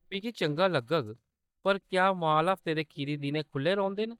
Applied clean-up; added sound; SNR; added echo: neural mask model DeepFilterNet 3.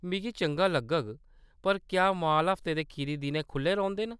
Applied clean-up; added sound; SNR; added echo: none; none; none; none.